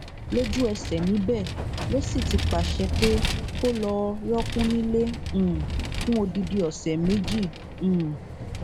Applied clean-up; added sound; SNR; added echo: none; Vehicle; 3 dB; none.